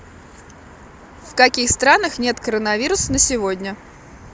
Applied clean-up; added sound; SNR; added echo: none; none; none; none.